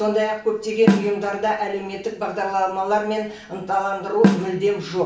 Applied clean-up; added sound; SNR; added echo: none; Snare drum; -4 dB; reverberation time 0.4 s.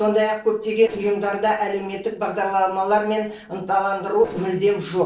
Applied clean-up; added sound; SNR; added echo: neural separator model SepFormer DNS4.